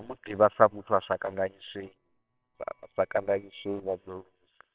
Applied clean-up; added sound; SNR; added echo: neural separator model SepFormer WHAMR!.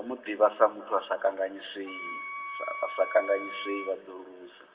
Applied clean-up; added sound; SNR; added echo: none; Wind instrument, woodwind instrument; 9 dB; reverberation time 1.7 s.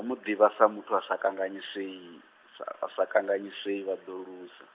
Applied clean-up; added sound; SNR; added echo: none; none; none; none.